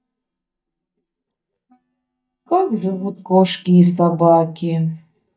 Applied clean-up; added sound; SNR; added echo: neural mask model DeepFilterNet 3.